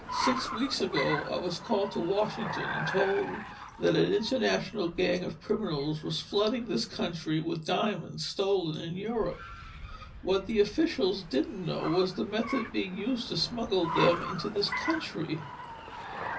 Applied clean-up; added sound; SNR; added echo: none; Car; 9 dB; reverberation time 0.4 s.